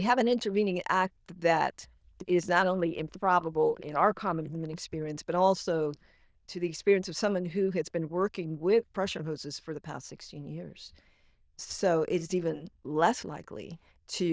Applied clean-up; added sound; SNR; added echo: neural diffusion model UNIVERSE++.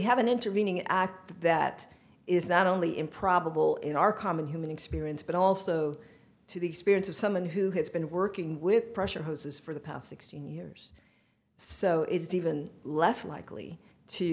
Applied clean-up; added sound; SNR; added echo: none; none; none; none.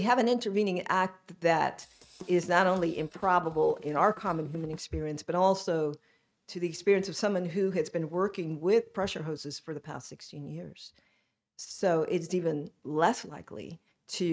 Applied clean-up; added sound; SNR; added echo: neural mask model RNNoise.